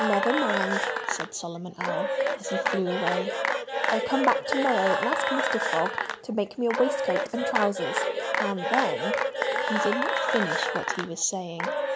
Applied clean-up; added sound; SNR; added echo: none; Applause / Cheering / Clapping; -2 dB; none.